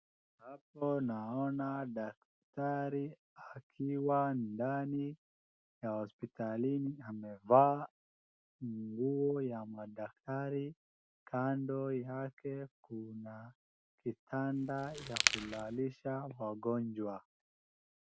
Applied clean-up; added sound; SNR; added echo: none; Crackle; 0 dB; none.